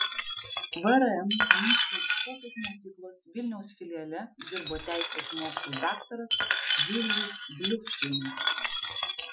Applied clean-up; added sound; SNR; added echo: classical method Wiener filter.